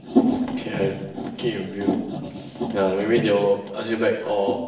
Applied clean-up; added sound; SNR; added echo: none; none; none; reverberation time 0.9 s.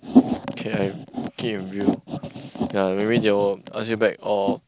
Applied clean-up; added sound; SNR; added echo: none; none; none; none.